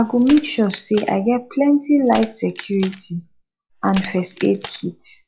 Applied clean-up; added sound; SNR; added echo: classical method log-MMSE.